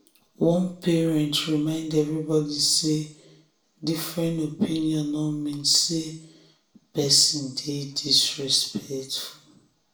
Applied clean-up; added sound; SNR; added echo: none; none; none; reverberation time 0.5 s.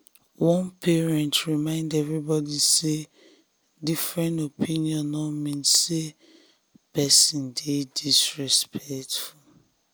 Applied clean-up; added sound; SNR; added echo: none; none; none; none.